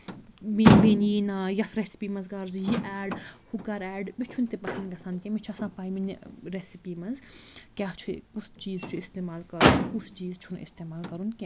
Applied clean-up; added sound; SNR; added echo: none; Motor vehicle (road); -1 dB; none.